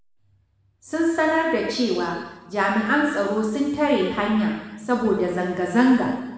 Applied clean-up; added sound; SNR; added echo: none; none; none; reverberation time 1.1 s.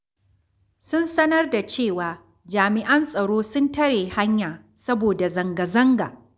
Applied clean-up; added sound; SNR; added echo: none; none; none; none.